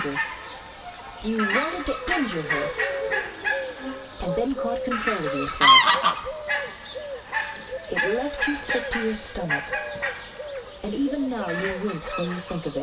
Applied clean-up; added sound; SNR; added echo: none; Fowl; -4 dB; reverberation time 0.2 s.